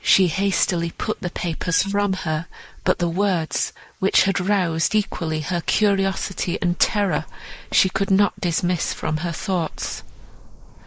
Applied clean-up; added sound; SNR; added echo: neural mask model Resemble Enhance denoiser.